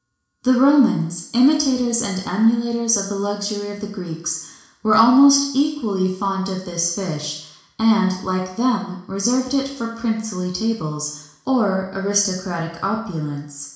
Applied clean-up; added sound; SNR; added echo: none; none; none; reverberation time 0.7 s.